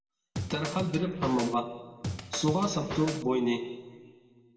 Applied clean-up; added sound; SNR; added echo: none; Scratching (performance technique); 7 dB; reverberation time 1.4 s.